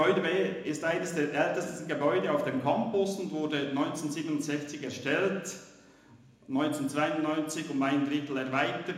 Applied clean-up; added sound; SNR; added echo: none; none; none; reverberation time 0.9 s.